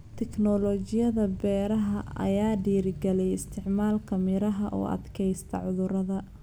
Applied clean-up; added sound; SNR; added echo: none; none; none; none.